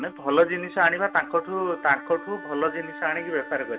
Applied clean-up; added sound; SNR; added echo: none; Wind instrument, woodwind instrument; 15 dB; none.